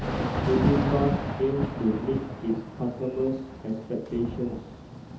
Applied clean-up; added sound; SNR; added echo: none; Thunder / Rain; 2 dB; reverberation time 1.2 s.